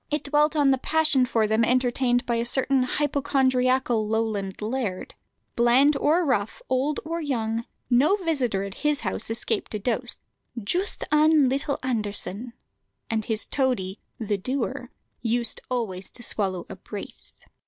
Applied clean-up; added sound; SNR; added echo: none; none; none; none.